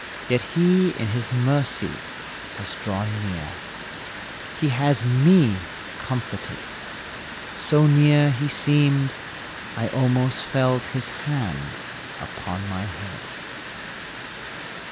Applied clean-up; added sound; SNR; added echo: none; Water; 10 dB; none.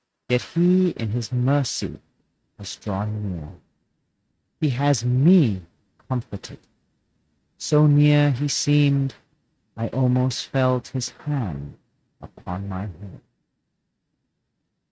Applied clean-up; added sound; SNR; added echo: neural mask model RNNoise.